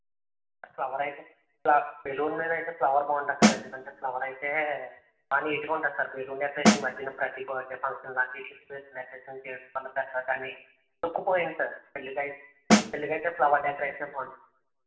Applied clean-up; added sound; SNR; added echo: none; Snare drum; -4 dB; reverberation time 0.6 s.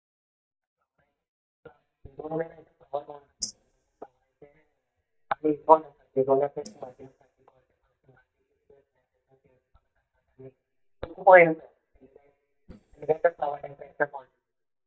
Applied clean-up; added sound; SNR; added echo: neural mask model DeepFilterNet 3.